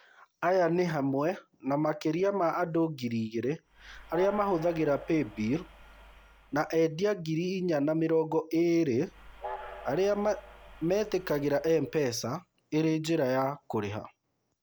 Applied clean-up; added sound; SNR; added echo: none; Train; 17 dB; none.